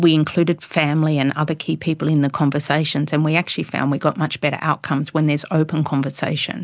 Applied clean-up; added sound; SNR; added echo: none; none; none; none.